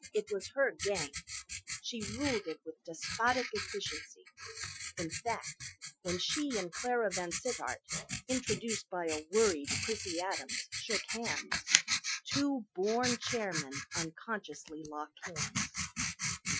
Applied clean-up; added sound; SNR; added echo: classical method Wiener filter.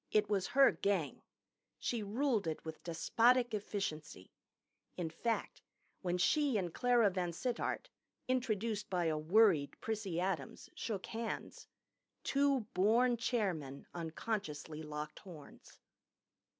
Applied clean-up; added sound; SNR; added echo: none; none; none; none.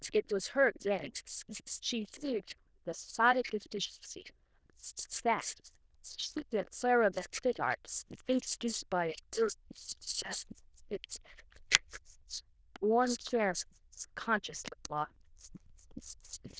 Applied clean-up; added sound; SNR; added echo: neural diffusion model UNIVERSE++.